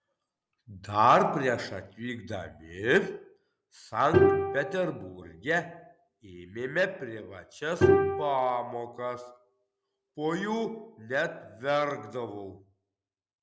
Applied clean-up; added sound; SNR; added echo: none; Bowed string instrument; -1 dB; none.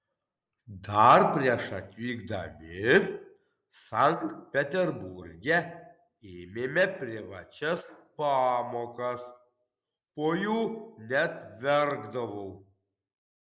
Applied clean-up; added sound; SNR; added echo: neural mask model Resemble Enhance denoiser.